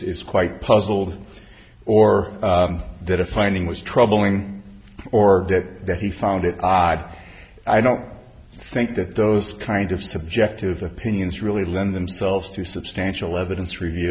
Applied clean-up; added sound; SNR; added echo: none; none; none; none.